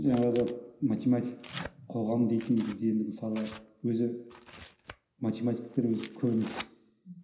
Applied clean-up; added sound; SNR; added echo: none; Tearing; 18 dB; reverberation time 0.9 s.